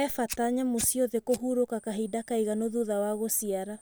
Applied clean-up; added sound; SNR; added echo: none; Fire; 18 dB; none.